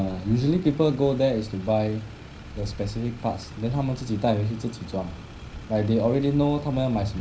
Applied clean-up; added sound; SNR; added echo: none; Motor vehicle (road); 16 dB; reverberation time 0.4 s.